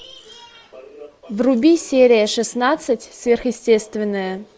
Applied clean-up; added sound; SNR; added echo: none; none; none; none.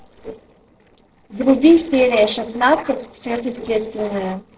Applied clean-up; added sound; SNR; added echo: neural separator model SepFormer DNS4.